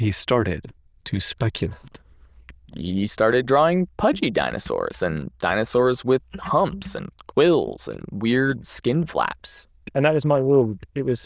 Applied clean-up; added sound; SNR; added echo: neural diffusion model UNIVERSE++.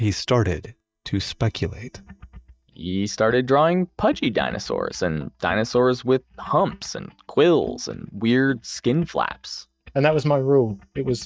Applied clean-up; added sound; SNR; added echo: neural mask model DeepFilterNet 3.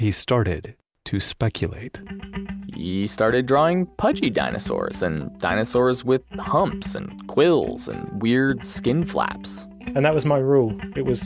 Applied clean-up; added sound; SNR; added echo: none; none; none; none.